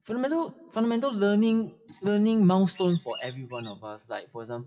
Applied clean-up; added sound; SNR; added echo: classical method WPE with log-MMSE.